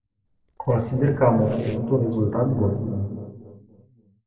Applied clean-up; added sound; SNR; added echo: neural separator model SepFormer DNS4.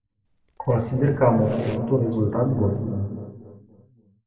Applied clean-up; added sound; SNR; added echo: none; Squeak; 17 dB; reverberation time 2.1 s.